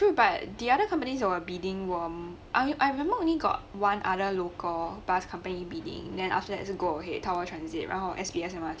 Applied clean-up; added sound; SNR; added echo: none; none; none; none.